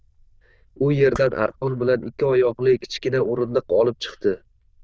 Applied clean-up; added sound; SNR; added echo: neural diffusion model UNIVERSE++.